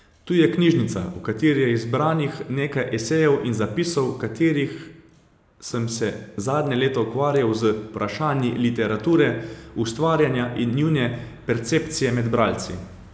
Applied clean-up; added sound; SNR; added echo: none; none; none; none.